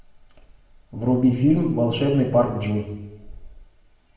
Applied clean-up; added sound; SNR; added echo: none; none; none; reverberation time 0.9 s.